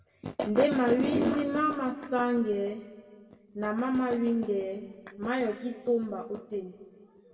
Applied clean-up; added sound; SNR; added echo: none; none; none; reverberation time 1.6 s.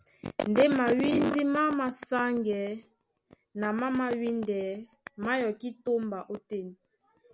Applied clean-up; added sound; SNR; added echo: none; none; none; none.